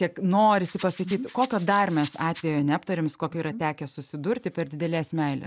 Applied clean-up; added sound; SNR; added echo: none; Rattle; 14 dB; none.